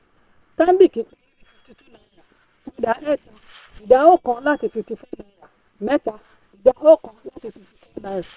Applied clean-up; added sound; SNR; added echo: neural separator model SepFormer WHAM!.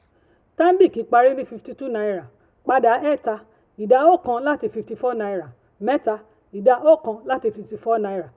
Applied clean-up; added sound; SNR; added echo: none; none; none; none.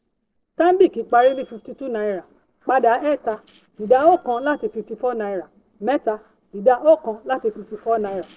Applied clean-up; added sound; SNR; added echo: neural separator model SepFormer DNS4.